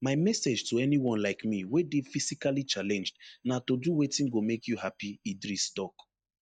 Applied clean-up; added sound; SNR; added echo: neural mask model DeepFilterNet 3.